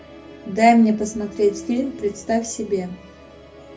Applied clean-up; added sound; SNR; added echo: none; Musical instrument; 19 dB; reverberation time 0.4 s.